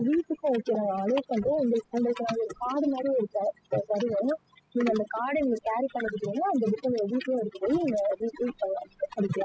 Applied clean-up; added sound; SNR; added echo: classical method spectral subtraction.